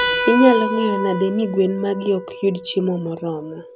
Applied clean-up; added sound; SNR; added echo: none; Keyboard (musical); 6 dB; none.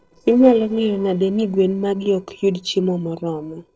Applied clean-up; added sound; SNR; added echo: neural separator model SepFormer DNS4.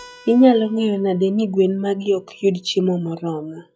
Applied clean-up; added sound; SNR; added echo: classical method log-MMSE.